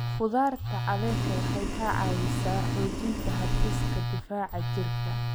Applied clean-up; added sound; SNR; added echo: none; Telephone + Boiling; -4 dB; none.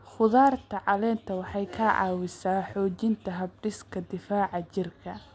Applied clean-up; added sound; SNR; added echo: none; none; none; none.